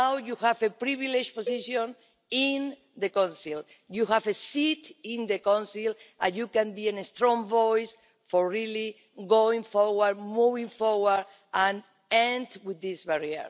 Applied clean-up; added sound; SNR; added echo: none; Cowbell; 13 dB; none.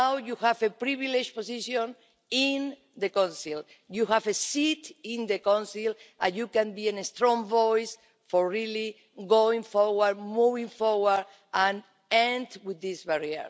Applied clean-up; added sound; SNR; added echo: none; none; none; none.